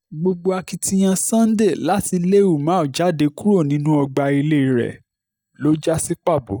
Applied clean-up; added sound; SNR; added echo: neural mask model DeepFilterNet 3.